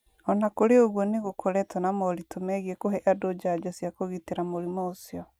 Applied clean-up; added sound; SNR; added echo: none; none; none; none.